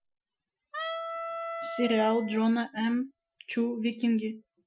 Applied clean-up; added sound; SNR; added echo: classical method Wiener filter.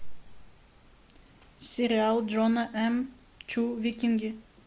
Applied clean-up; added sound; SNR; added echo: none; none; none; none.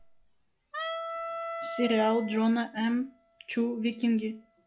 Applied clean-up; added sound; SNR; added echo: classical method log-MMSE.